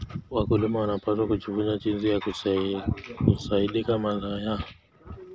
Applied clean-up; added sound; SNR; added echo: none; none; none; none.